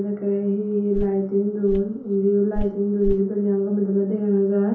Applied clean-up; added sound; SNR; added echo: none; Walk, footsteps; 11 dB; reverberation time 0.6 s.